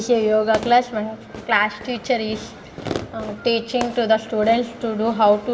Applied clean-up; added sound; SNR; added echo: none; Fireworks; 14 dB; reverberation time 1.5 s.